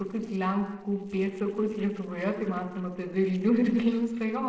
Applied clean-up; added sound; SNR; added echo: neural separator model SepFormer DNS4.